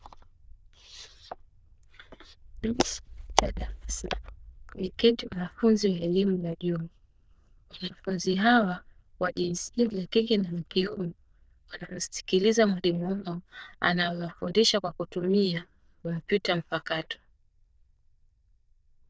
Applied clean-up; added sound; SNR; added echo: neural diffusion model UNIVERSE++.